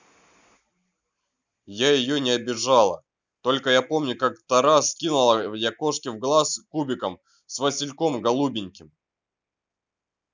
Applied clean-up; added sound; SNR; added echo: none; none; none; none.